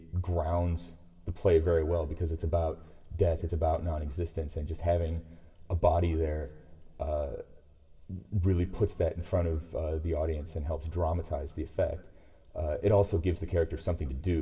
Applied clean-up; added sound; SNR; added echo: none; none; none; reverberation time 1.8 s.